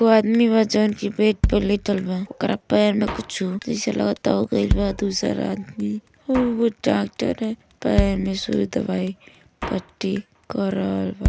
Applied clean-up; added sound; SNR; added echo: none; Drum kit; 9 dB; none.